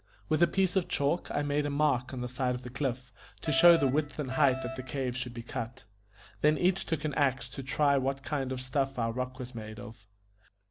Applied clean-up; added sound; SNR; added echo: none; Alarm; 9 dB; none.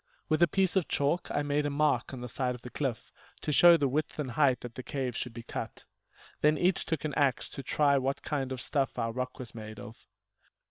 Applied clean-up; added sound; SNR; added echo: neural separator model SepFormer WHAM!.